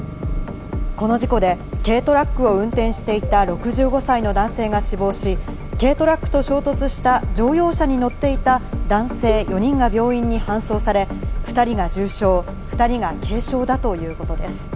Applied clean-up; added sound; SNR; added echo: none; none; none; none.